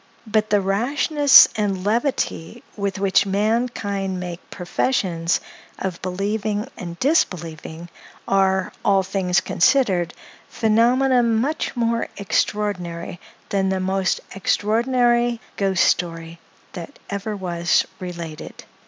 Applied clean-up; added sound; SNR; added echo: none; none; none; none.